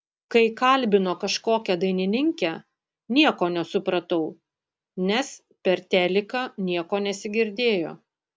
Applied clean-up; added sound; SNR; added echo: none; none; none; none.